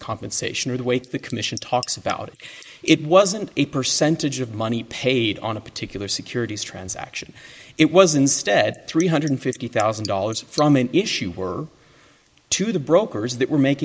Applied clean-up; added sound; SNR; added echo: neural mask model Resemble Enhance denoiser.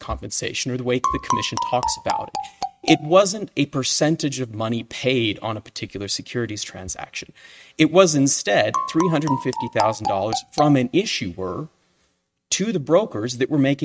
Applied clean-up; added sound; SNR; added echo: neural mask model RNNoise.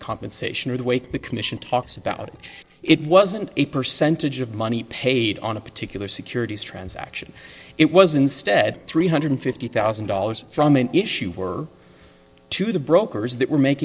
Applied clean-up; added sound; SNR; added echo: neural separator model SepFormer DNS4.